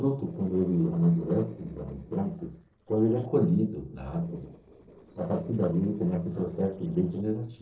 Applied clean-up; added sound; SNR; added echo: neural separator model SepFormer DNS4.